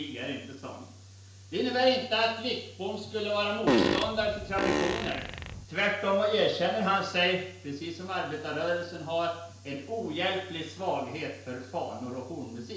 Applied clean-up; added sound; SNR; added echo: none; Fart; -1 dB; reverberation time 0.5 s.